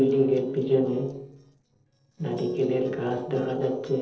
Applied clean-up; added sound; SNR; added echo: neural separator model SepFormer DNS4.